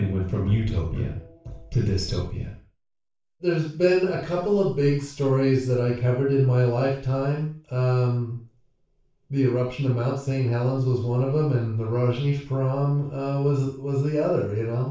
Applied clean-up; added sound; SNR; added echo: none; none; none; reverberation time 0.4 s.